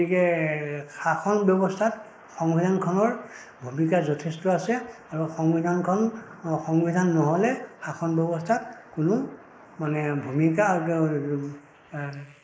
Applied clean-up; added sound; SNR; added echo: neural mask model Resemble Enhance denoiser.